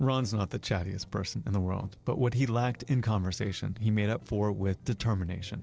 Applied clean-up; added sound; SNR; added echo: neural separator model SepFormer DNS4.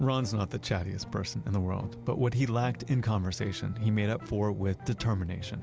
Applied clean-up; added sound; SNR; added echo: none; Engine; 19 dB; none.